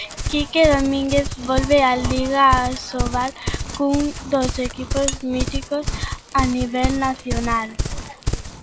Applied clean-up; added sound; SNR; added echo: none; Livestock, farm animals, working animals; 5 dB; none.